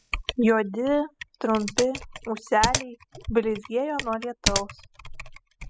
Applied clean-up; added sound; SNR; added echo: classical method spectral subtraction.